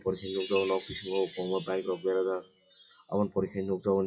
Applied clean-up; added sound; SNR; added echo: classical method WPE with log-MMSE.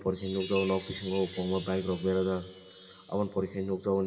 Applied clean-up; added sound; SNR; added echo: none; Chime; 16 dB; reverberation time 1.5 s.